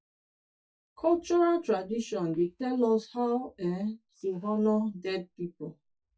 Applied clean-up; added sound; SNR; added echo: neural mask model DeepFilterNet 3.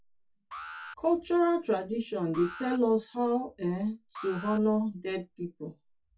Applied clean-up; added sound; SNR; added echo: none; Alarm; 17 dB; reverberation time 0.2 s.